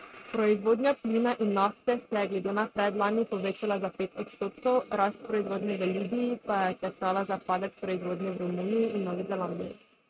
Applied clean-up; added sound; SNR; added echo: neural mask model RNNoise.